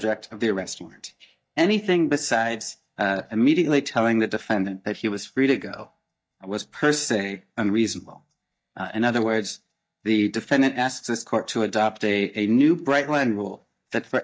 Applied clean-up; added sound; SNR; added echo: neural mask model DeepFilterNet 3.